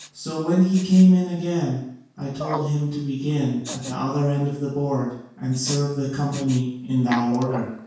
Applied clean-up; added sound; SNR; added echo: none; Respiratory sounds; 16 dB; reverberation time 0.6 s.